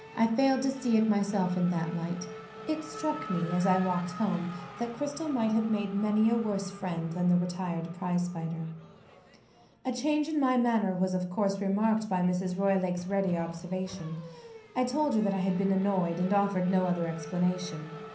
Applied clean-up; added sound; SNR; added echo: none; Race car, auto racing / Accelerating, revving, vroom; 17 dB; reverberation time 0.6 s.